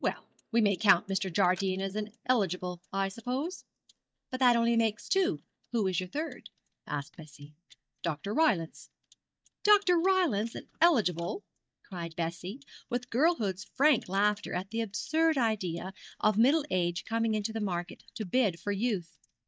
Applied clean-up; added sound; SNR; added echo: neural mask model DeepFilterNet 3.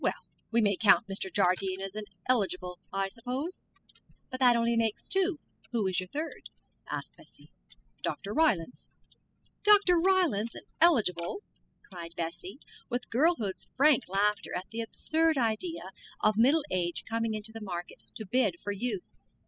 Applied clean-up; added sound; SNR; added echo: classical method spectral subtraction.